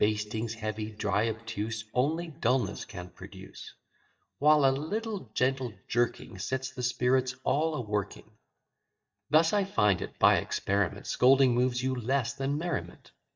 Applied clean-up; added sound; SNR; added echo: neural mask model DeepFilterNet 3.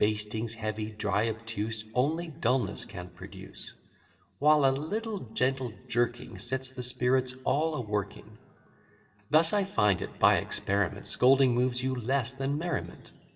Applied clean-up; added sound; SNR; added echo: none; Chime; 18 dB; reverberation time 1.6 s.